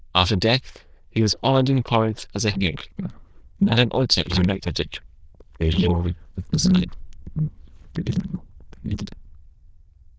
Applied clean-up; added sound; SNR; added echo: neural diffusion model UNIVERSE++.